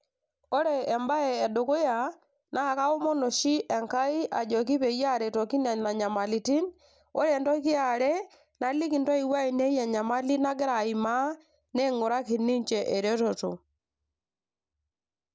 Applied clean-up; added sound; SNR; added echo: none; none; none; none.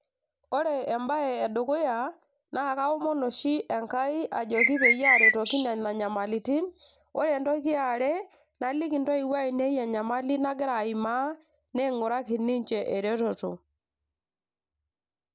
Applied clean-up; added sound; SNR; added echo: none; Bird; -3 dB; none.